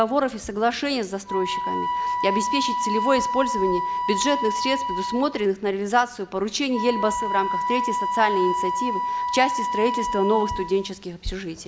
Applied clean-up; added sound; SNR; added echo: none; Wind instrument, woodwind instrument; 2 dB; none.